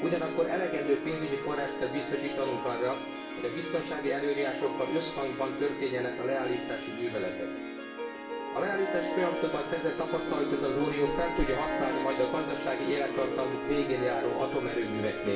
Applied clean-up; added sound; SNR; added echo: none; Harp; 3 dB; reverberation time 0.8 s.